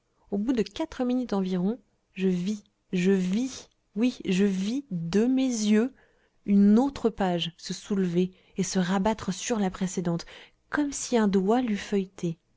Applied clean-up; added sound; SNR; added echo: none; none; none; none.